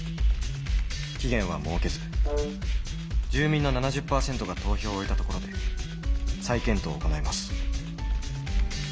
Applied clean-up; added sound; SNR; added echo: none; Brass instrument; 12 dB; none.